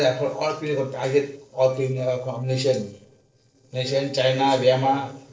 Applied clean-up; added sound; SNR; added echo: neural separator model SepFormer DNS4.